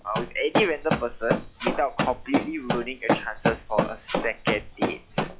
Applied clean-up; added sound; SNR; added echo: classical method log-MMSE.